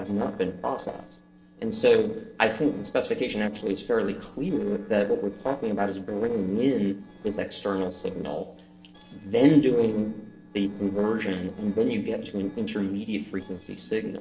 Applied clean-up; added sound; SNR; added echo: neural separator model SepFormer DNS4.